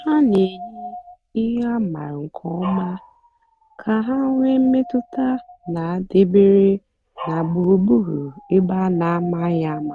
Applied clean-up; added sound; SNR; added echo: neural mask model RNNoise.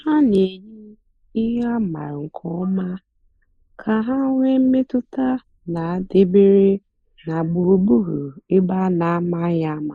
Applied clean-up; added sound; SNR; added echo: neural mask model Resemble Enhance denoiser.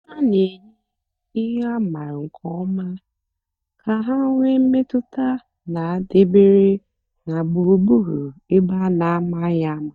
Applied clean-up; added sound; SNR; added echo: neural mask model DeepFilterNet 3.